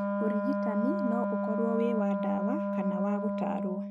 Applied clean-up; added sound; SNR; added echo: neural mask model RNNoise.